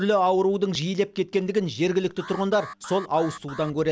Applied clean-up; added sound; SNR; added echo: neural mask model DeepFilterNet 3.